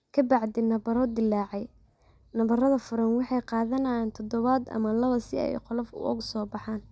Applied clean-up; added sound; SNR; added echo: none; none; none; none.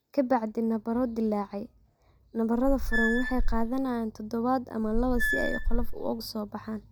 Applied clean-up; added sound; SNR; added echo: none; Squeak / Screech; -2 dB; none.